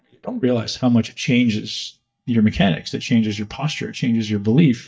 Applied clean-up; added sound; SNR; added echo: neural mask model DeepFilterNet 3.